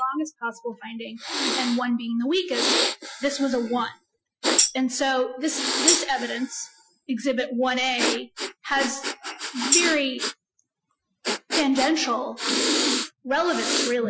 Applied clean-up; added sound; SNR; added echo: classical method Wiener filter.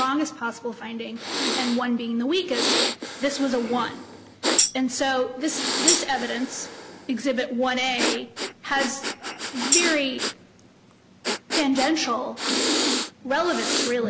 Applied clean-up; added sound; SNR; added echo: none; Breathing + Tambourine; 1 dB; none.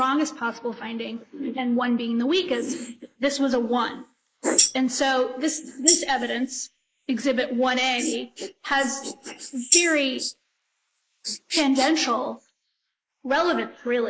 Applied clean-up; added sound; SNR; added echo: neural mask model Resemble Enhance denoiser.